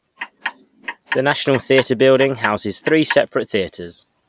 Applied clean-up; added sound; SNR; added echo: none; Clock; 11 dB; none.